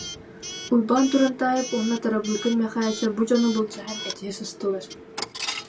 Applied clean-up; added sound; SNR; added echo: none; Coin (dropping) / Alarm; 12 dB; reverberation time 0.2 s.